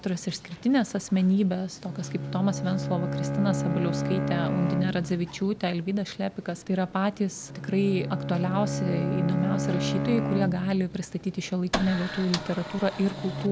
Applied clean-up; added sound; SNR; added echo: none; Bowed string instrument + Printer; 4 dB; none.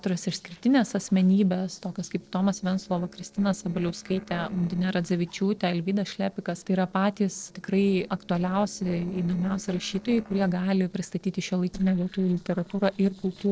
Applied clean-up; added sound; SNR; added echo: neural separator model SepFormer DNS4.